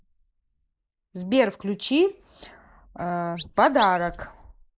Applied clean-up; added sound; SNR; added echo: neural mask model Resemble Enhance denoiser.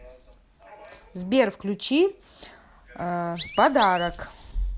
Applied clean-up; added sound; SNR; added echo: none; Chirp, tweet; 3 dB; none.